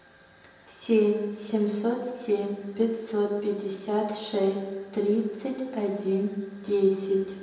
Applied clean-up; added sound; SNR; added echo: none; none; none; reverberation time 0.9 s.